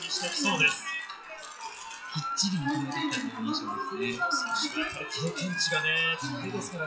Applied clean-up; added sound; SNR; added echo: classical method WPE with log-MMSE.